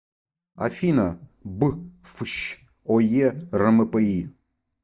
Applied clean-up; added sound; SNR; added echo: neural mask model DeepFilterNet 3.